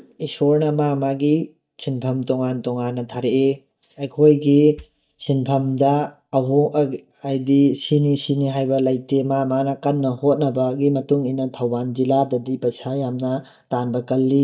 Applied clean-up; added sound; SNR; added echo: neural mask model DeepFilterNet 3.